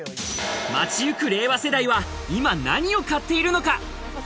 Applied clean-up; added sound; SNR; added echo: none; none; none; none.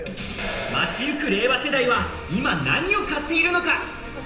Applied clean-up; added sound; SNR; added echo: none; Keys jangling; 18 dB; reverberation time 0.9 s.